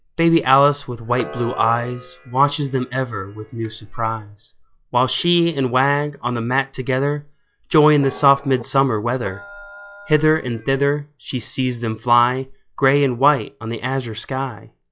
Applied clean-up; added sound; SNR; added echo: classical method log-MMSE.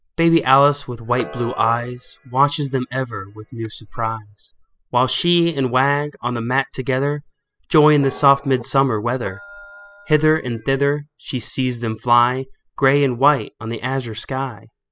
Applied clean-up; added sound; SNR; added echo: classical method spectral subtraction.